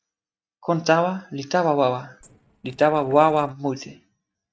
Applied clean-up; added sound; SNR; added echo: neural mask model RNNoise.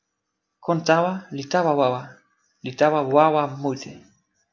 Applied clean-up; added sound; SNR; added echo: none; none; none; none.